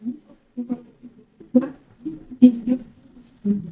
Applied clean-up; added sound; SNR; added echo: neural mask model DeepFilterNet 3.